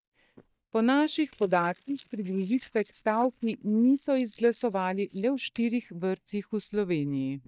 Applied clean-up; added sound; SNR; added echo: neural mask model DeepFilterNet 3.